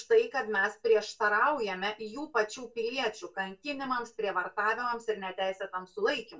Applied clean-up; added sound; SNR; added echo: none; none; none; reverberation time 0.1 s.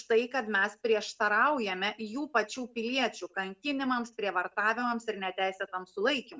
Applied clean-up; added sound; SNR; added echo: none; none; none; none.